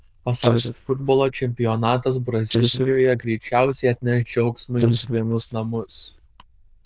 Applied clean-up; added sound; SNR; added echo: neural diffusion model UNIVERSE++.